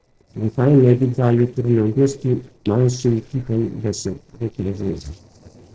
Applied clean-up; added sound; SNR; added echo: neural separator model SepFormer DNS4.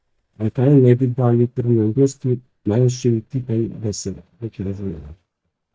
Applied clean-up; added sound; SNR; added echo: neural mask model DeepFilterNet 3.